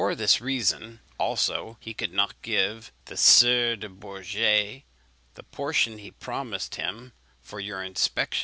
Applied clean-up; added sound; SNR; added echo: none; none; none; none.